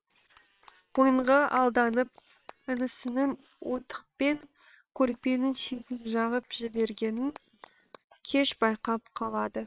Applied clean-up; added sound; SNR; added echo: neural separator model SepFormer WHAM!.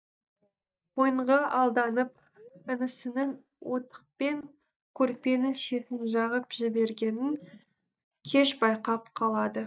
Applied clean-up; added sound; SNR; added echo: neural mask model DeepFilterNet 3.